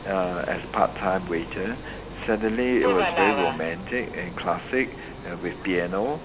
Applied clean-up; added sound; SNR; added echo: none; Subway, metro, underground; 6 dB; none.